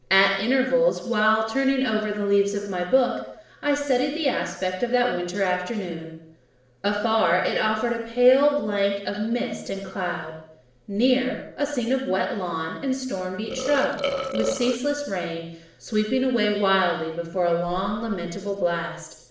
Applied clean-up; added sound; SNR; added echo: neural separator model SepFormer DNS4.